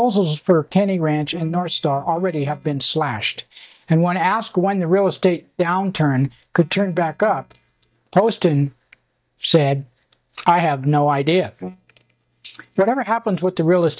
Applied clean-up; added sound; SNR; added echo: neural mask model DeepFilterNet 3.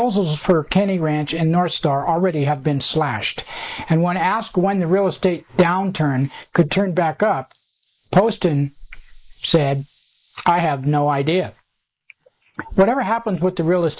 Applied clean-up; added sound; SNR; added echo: neural mask model Resemble Enhance denoiser.